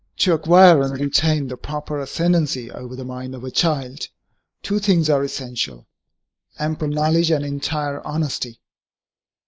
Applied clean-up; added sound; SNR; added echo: neural mask model Resemble Enhance denoiser.